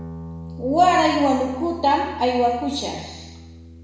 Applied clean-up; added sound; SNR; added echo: none; Guitar; 15 dB; reverberation time 1.0 s.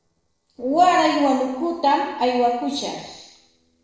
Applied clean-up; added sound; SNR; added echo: neural separator model SepFormer DNS4.